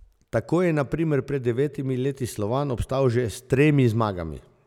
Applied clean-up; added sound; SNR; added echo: none; none; none; none.